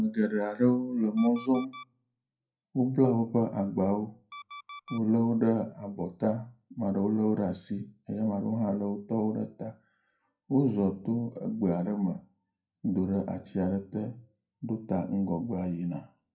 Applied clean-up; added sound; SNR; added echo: classical method WPE with log-MMSE.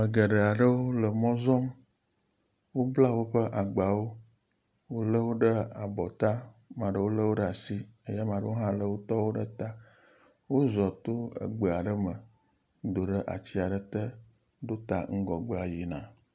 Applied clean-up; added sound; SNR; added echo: none; none; none; none.